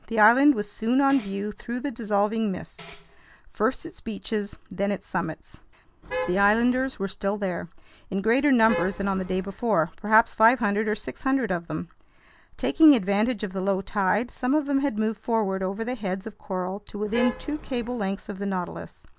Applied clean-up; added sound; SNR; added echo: none; Tambourine + Traffic noise, roadway noise / Vehicle horn, car horn, honking; 9 dB; none.